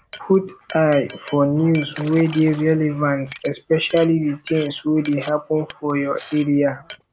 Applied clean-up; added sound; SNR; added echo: none; Glass + Splash, splatter; 20 dB; none.